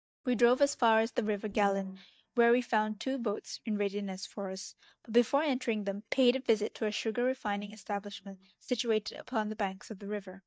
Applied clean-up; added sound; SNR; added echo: neural mask model DeepFilterNet 3.